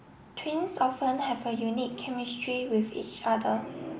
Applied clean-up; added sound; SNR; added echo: none; none; none; none.